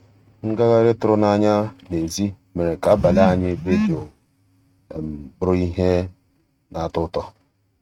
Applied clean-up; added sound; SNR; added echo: neural mask model RNNoise.